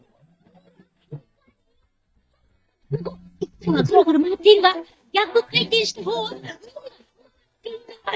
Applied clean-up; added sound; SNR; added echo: neural mask model DeepFilterNet 3.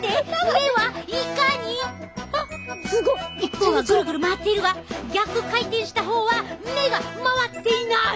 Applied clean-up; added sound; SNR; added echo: none; none; none; none.